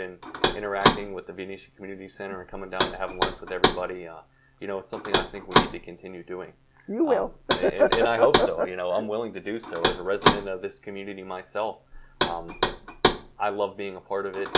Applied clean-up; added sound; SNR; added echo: none; Knock; 0 dB; none.